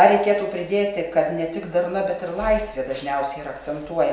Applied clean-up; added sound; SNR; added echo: none; none; none; none.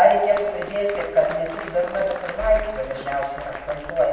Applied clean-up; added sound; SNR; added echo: none; Applause; 14 dB; reverberation time 1.6 s.